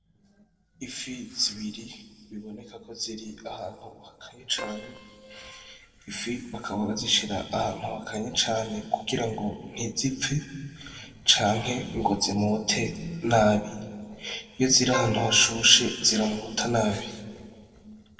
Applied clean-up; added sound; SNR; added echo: neural separator model SepFormer DNS4.